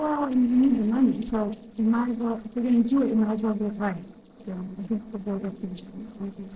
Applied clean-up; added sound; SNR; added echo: neural separator model SepFormer DNS4.